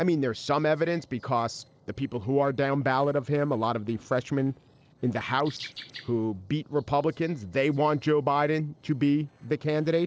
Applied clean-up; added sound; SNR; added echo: neural separator model SepFormer DNS4.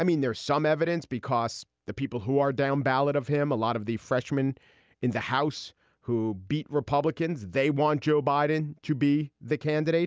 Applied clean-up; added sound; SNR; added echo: none; none; none; none.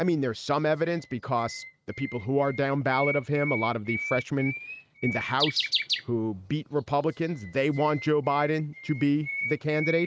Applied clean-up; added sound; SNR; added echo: neural mask model RNNoise.